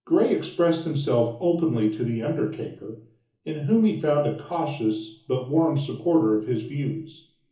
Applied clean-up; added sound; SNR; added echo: none; none; none; reverberation time 0.7 s.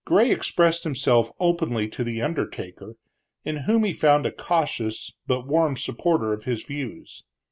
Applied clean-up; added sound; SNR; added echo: none; none; none; none.